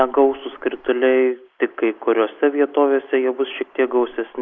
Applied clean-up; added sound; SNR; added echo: neural mask model Resemble Enhance denoiser.